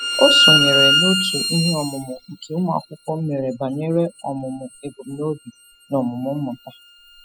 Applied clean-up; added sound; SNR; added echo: classical method spectral subtraction.